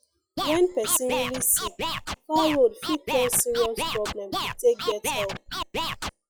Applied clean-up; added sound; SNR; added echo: classical method log-MMSE.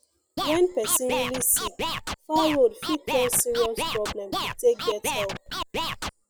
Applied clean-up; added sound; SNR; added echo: none; Scratching (performance technique); 5 dB; none.